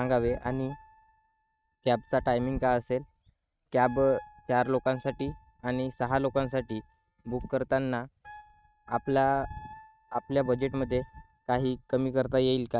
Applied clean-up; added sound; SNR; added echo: neural mask model RNNoise.